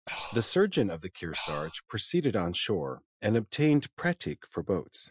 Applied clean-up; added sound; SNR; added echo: classical method Wiener filter.